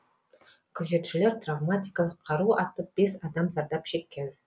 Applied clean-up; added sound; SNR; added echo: none; none; none; none.